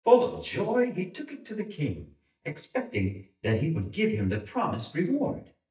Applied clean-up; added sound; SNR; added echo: neural mask model DeepFilterNet 3.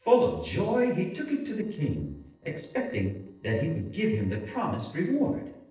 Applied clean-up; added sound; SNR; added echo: neural separator model SepFormer DNS4.